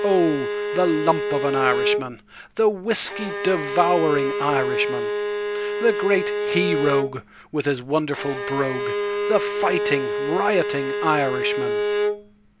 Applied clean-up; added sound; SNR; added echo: none; Bowed string instrument; 1 dB; none.